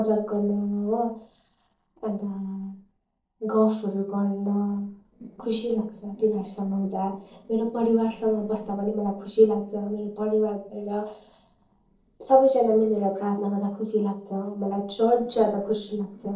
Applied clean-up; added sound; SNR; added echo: neural separator model SepFormer DNS4.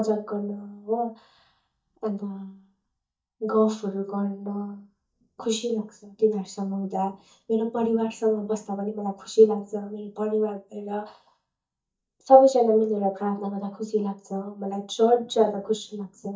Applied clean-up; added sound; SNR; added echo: neural mask model DeepFilterNet 3.